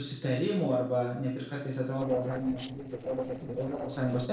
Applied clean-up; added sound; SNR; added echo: neural separator model SepFormer DNS4.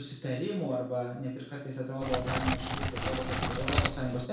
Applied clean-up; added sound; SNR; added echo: none; Crackle; -4 dB; reverberation time 0.5 s.